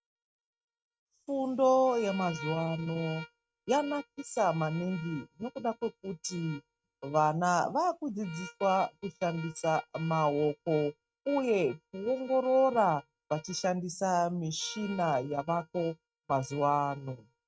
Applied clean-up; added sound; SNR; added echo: neural mask model RNNoise.